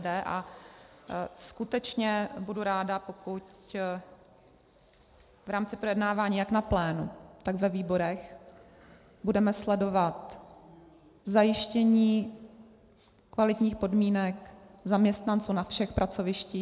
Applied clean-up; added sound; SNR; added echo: none; none; none; none.